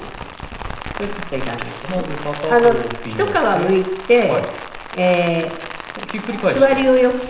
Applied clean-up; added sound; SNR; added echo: none; Rain; 11 dB; reverberation time 0.9 s.